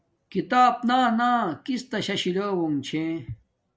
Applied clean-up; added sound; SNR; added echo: none; none; none; none.